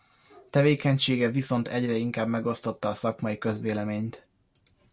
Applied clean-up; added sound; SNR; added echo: none; none; none; none.